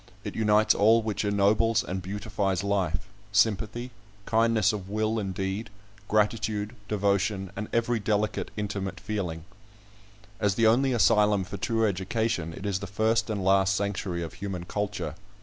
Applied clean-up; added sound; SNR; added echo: none; none; none; none.